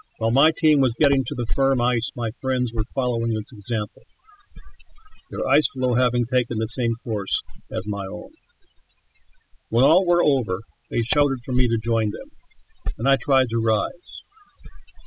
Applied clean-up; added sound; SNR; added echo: classical method spectral subtraction.